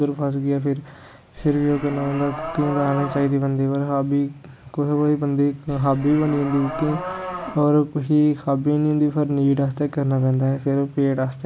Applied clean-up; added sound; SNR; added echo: none; Livestock, farm animals, working animals; 10 dB; none.